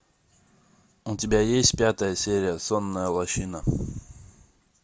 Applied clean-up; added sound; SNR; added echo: none; Bass drum; 14 dB; none.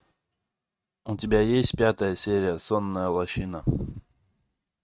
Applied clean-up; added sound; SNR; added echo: neural mask model RNNoise.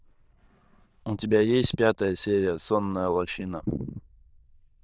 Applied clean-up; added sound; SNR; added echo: neural diffusion model UNIVERSE++.